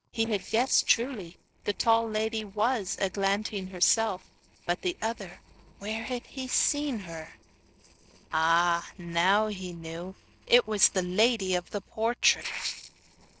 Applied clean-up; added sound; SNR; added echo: neural separator model SepFormer DNS4.